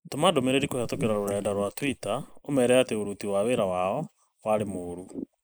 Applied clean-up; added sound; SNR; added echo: neural mask model Resemble Enhance denoiser.